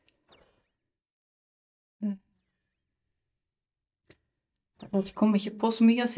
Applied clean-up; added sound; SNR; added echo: neural mask model DeepFilterNet 3.